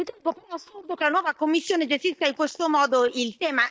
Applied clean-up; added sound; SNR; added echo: neural mask model DeepFilterNet 3.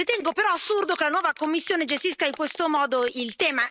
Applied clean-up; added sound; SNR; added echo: neural mask model RNNoise.